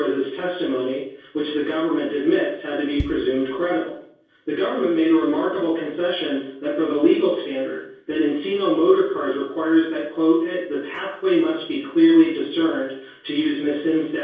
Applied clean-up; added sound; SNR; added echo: neural separator model SepFormer DNS4.